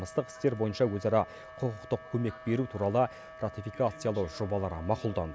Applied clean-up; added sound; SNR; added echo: none; Wind instrument, woodwind instrument; 17 dB; none.